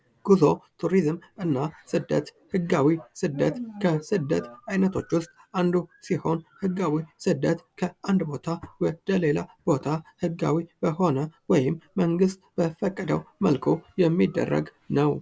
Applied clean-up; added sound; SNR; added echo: none; none; none; none.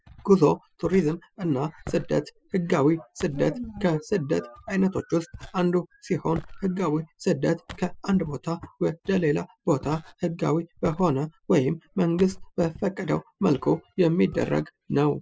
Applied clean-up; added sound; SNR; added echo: classical method spectral subtraction.